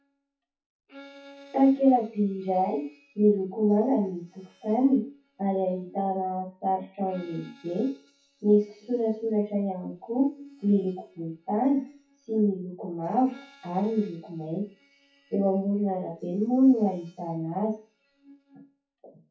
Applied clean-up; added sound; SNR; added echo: classical method WPE with log-MMSE.